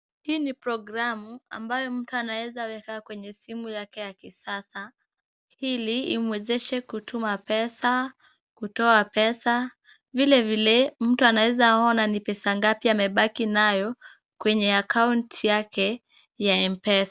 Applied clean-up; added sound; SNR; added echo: none; none; none; none.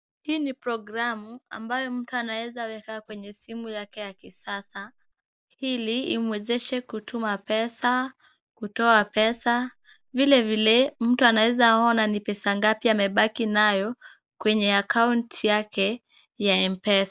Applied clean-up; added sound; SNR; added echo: neural mask model Resemble Enhance denoiser.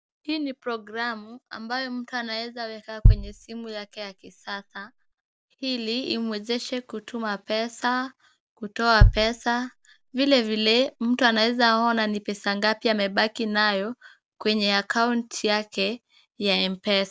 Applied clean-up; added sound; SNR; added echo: none; Bass drum; -2 dB; none.